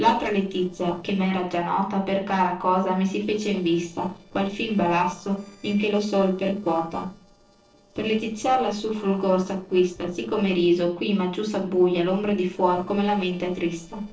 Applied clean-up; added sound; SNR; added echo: neural separator model SepFormer DNS4.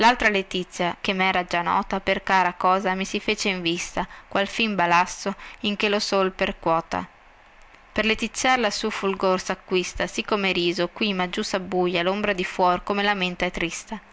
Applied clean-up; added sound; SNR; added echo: none; none; none; none.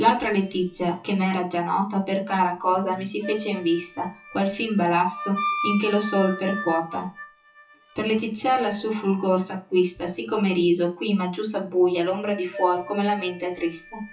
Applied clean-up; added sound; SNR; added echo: classical method WPE with log-MMSE.